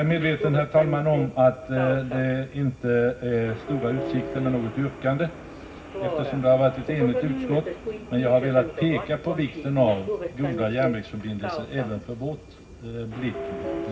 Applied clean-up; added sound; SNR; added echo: none; Subway, metro, underground; 8 dB; reverberation time 0.4 s.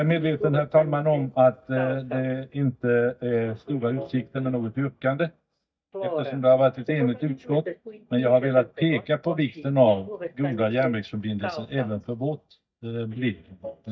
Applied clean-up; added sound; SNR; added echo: neural mask model DeepFilterNet 3.